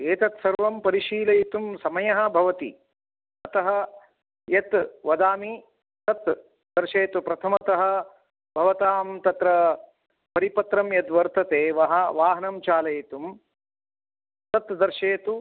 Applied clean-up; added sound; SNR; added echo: none; none; none; none.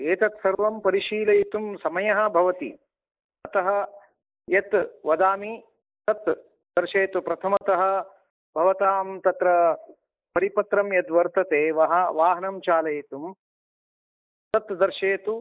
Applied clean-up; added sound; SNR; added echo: neural mask model Resemble Enhance denoiser.